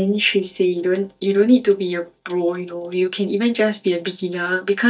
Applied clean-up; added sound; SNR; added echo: neural mask model DeepFilterNet 3.